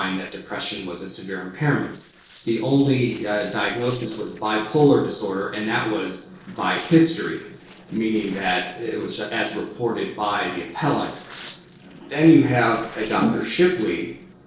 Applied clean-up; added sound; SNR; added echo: neural separator model SepFormer DNS4.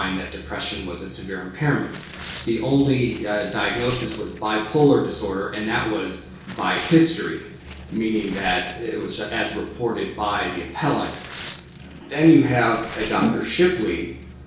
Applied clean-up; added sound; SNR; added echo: none; Tearing; 18 dB; reverberation time 0.6 s.